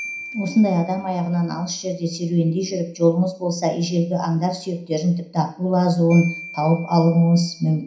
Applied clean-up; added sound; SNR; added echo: none; Marimba, xylophone; 20 dB; reverberation time 0.5 s.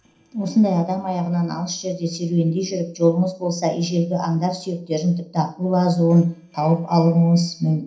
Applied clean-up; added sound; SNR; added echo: neural separator model SepFormer DNS4.